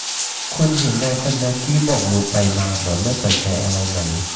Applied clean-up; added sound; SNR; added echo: none; Bathtub (filling or washing); 5 dB; reverberation time 1.0 s.